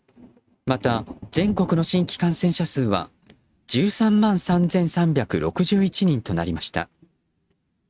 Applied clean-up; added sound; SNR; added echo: neural mask model RNNoise.